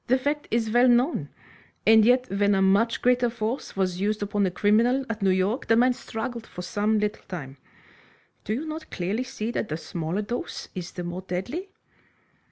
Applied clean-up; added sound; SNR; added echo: none; none; none; none.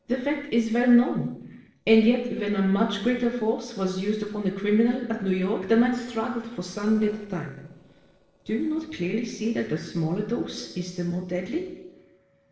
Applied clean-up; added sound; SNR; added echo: neural separator model SepFormer DNS4.